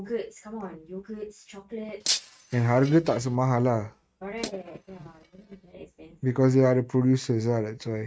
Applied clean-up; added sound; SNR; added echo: neural mask model RNNoise.